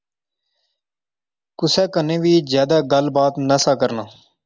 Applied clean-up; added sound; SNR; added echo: none; none; none; none.